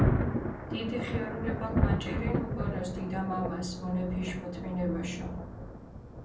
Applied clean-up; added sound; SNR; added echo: none; Thunder; -4 dB; reverberation time 0.6 s.